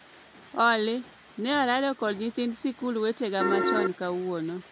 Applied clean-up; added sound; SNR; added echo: none; Piano; -3 dB; none.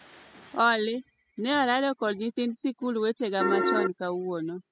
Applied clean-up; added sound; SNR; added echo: classical method spectral subtraction.